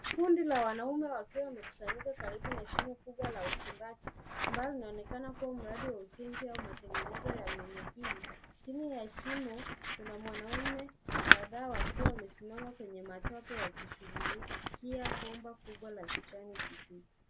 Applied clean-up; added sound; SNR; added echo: none; Scissors; -2 dB; none.